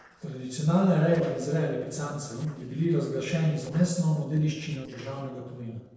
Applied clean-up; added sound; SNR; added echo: neural separator model SepFormer DNS4.